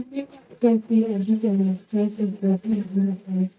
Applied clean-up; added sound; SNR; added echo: neural mask model DeepFilterNet 3.